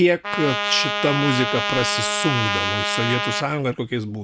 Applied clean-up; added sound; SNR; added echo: none; Trumpet; 1 dB; none.